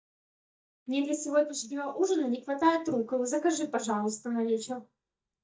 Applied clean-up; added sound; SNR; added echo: neural mask model DeepFilterNet 3.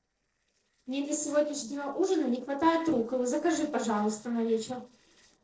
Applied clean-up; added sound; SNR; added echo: neural separator model SepFormer DNS4.